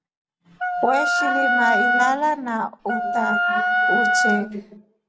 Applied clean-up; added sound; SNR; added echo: none; Wind instrument, woodwind instrument; -5 dB; none.